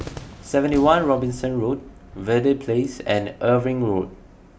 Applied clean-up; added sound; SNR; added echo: none; Cheering / Fireworks; 19 dB; none.